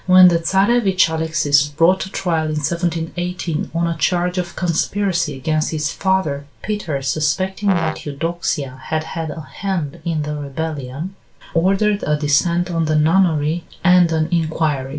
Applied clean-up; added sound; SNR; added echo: none; Brass instrument; 10 dB; reverberation time 0.2 s.